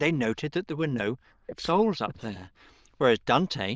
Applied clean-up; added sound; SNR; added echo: neural diffusion model UNIVERSE++.